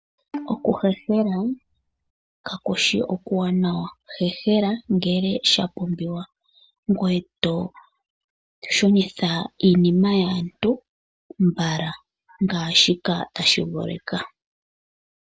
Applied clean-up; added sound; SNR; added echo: none; Bowed string instrument; 17 dB; none.